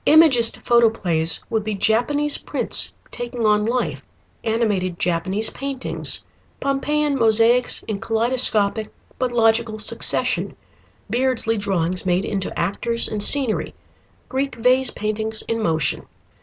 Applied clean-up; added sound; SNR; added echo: none; none; none; none.